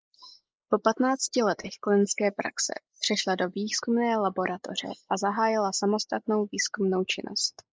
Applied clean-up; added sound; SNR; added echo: neural mask model Resemble Enhance denoiser.